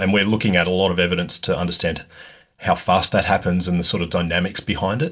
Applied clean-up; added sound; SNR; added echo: none; none; none; reverberation time 0.2 s.